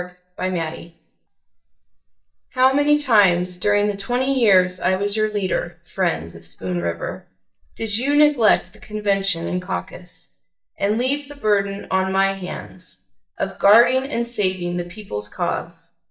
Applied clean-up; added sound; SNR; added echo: neural mask model DeepFilterNet 3.